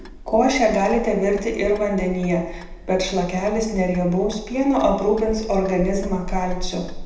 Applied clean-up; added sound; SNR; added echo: none; Clock; 11 dB; reverberation time 0.8 s.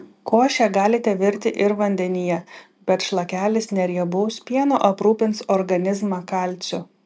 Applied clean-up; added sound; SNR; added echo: none; none; none; none.